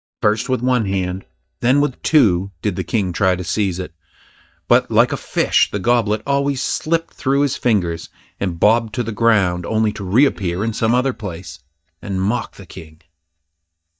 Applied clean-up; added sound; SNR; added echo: neural mask model DeepFilterNet 3.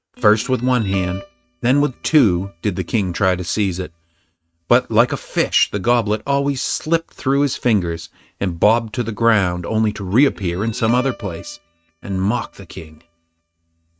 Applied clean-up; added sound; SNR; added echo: neural mask model RNNoise.